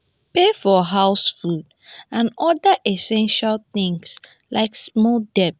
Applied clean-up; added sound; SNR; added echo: none; none; none; none.